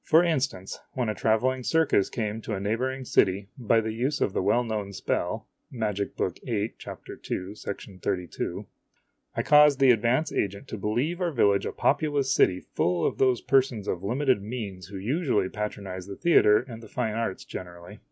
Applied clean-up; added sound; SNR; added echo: none; none; none; none.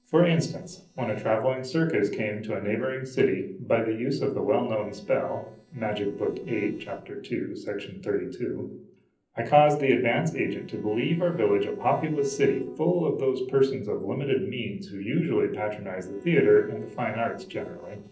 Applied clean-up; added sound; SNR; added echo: neural separator model SepFormer DNS4.